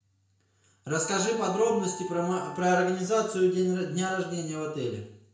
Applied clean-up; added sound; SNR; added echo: none; Wind instrument, woodwind instrument; 17 dB; reverberation time 0.5 s.